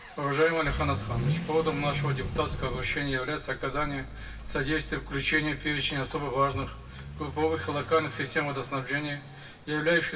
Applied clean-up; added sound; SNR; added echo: none; Accelerating, revving, vroom / Vehicle; 7 dB; reverberation time 0.1 s.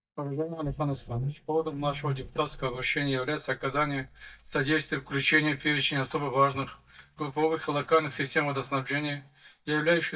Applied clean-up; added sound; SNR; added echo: neural mask model DeepFilterNet 3.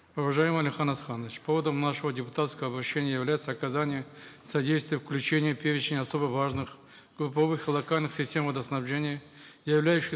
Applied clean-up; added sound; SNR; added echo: none; none; none; none.